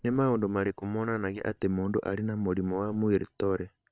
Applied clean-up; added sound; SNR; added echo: neural separator model SepFormer WHAM!.